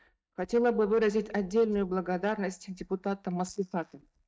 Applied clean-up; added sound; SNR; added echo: neural mask model DeepFilterNet 3.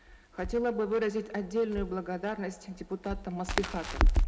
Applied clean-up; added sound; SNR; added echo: none; Crackle; -1 dB; reverberation time 0.3 s.